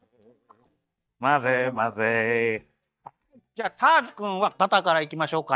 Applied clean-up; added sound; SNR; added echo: neural mask model DeepFilterNet 3.